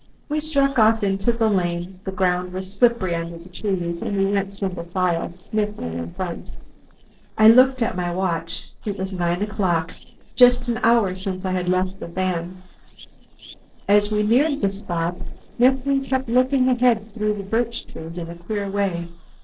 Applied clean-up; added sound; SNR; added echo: neural separator model SepFormer DNS4.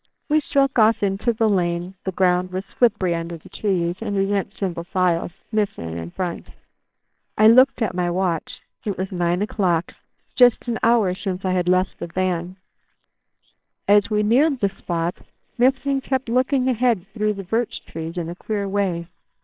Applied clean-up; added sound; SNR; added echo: neural separator model SepFormer WHAMR!.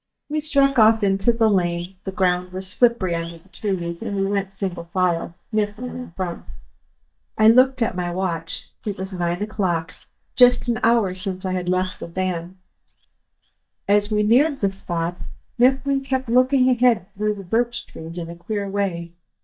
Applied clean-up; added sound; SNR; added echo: neural mask model DeepFilterNet 3.